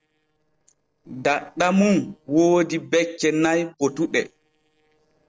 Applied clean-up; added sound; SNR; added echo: neural separator model SepFormer DNS4.